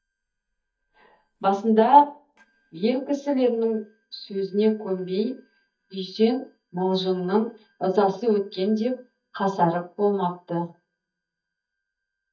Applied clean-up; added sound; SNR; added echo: neural mask model DeepFilterNet 3.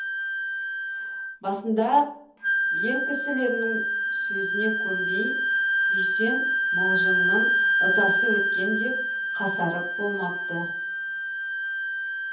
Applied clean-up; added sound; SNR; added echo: none; Wind instrument, woodwind instrument; -5 dB; reverberation time 0.7 s.